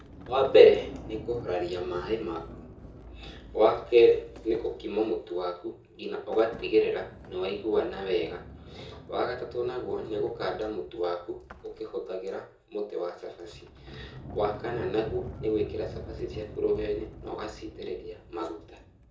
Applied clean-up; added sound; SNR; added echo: none; Sliding door; 16 dB; reverberation time 0.5 s.